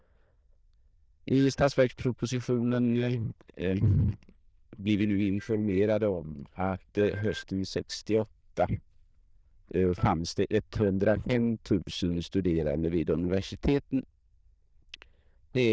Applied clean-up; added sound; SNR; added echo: neural diffusion model UNIVERSE++.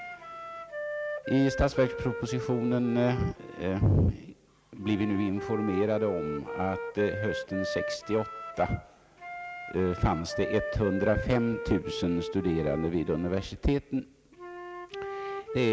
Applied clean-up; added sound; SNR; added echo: none; Wind instrument, woodwind instrument; 8 dB; none.